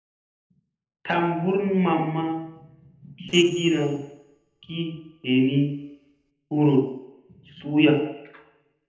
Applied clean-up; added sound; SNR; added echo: neural separator model SepFormer DNS4.